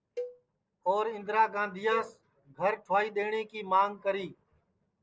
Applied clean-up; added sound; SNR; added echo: neural separator model SepFormer DNS4.